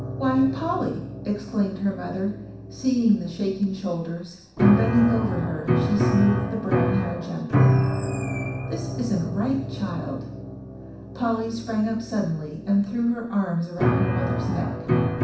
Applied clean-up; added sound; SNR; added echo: none; Piano; 1 dB; reverberation time 0.6 s.